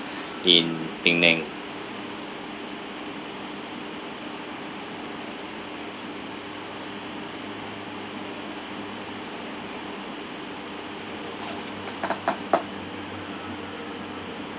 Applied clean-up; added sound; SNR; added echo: none; none; none; none.